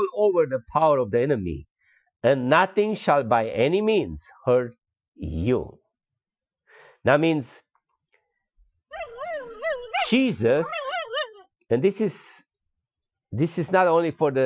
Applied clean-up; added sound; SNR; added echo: classical method Wiener filter.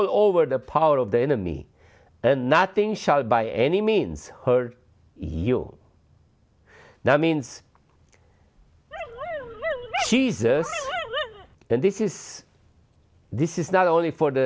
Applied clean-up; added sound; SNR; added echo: none; Dog; 7 dB; none.